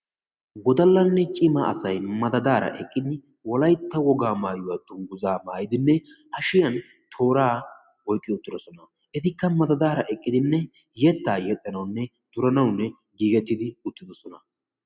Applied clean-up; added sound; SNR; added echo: none; none; none; none.